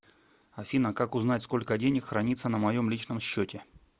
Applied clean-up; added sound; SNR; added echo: none; none; none; none.